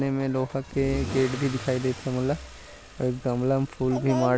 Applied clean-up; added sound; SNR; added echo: none; Engine starting / Accelerating, revving, vroom / Car; 13 dB; none.